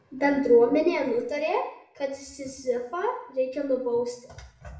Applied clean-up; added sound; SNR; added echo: none; none; none; reverberation time 0.6 s.